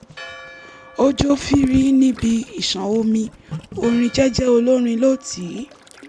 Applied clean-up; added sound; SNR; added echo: none; Church bell + Gurgling; 20 dB; none.